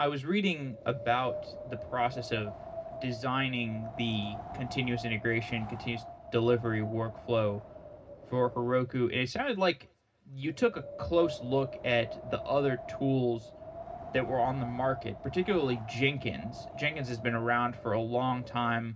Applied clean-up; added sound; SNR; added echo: none; Wind; 12 dB; reverberation time 0.4 s.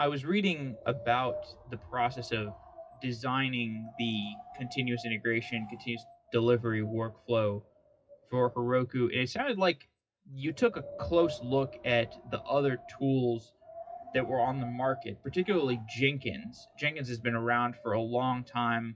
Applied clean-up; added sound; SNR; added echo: classical method WPE with log-MMSE.